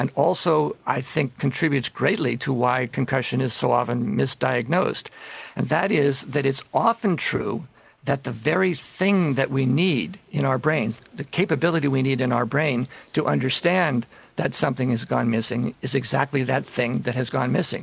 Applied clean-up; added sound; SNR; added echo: none; none; none; none.